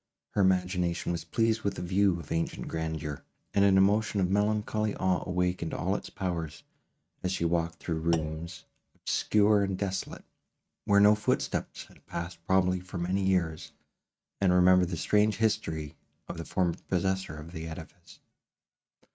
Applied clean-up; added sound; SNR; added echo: neural mask model RNNoise.